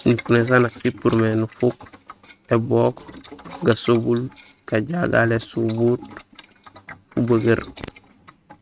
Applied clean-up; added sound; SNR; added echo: neural mask model RNNoise.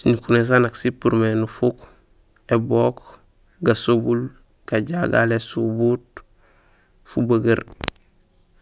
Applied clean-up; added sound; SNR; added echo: none; none; none; none.